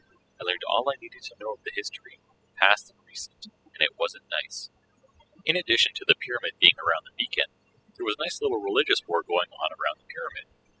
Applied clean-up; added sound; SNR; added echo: classical method spectral subtraction.